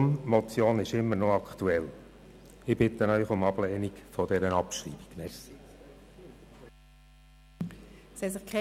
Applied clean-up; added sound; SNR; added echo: none; none; none; none.